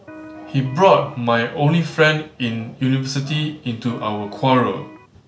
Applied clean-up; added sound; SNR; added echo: none; Electric guitar; 18 dB; none.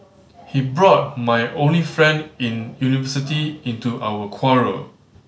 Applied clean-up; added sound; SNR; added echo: none; none; none; none.